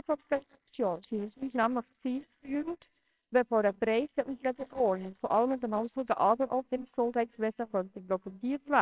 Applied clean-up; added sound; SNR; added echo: neural separator model SepFormer WHAMR!.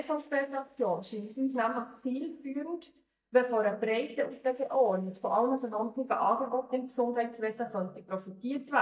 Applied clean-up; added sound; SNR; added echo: neural mask model DeepFilterNet 3.